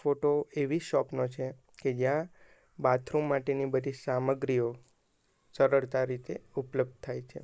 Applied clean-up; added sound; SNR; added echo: neural mask model Resemble Enhance denoiser.